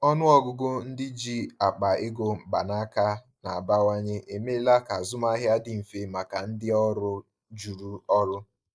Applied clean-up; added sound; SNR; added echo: neural mask model Resemble Enhance denoiser.